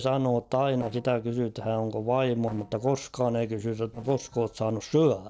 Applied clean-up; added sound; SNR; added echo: neural separator model SepFormer DNS4.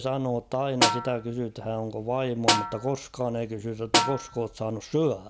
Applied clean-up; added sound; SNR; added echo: none; Snare drum; -1 dB; none.